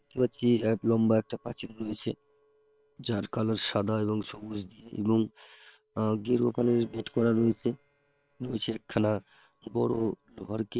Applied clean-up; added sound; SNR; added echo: neural separator model SepFormer WHAM!.